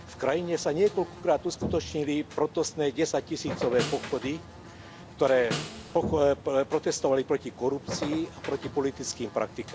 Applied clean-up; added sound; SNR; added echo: none; Snare drum + Buzz; 11 dB; none.